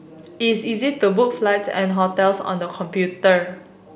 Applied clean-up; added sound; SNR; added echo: none; none; none; none.